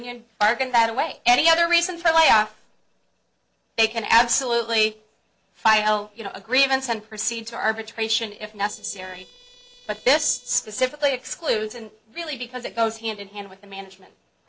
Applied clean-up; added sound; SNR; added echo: neural separator model SepFormer DNS4.